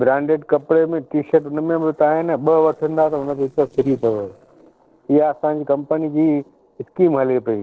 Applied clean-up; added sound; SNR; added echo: neural separator model SepFormer DNS4.